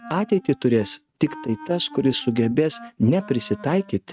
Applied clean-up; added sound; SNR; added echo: neural mask model RNNoise.